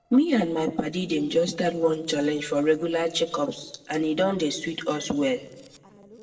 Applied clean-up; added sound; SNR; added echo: neural separator model SepFormer DNS4.